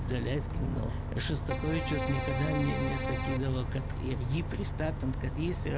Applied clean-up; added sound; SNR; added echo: none; Bus + Keyboard (musical); 0 dB; none.